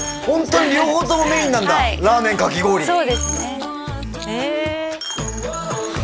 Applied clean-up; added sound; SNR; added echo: none; Coin (dropping); 14 dB; none.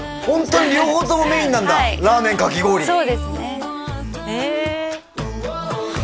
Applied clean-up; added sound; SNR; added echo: none; none; none; none.